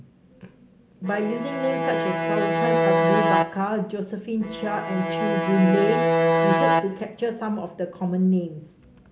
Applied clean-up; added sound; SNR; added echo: none; Bowed string instrument; -3 dB; none.